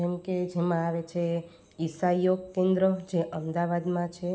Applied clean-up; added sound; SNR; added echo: none; none; none; none.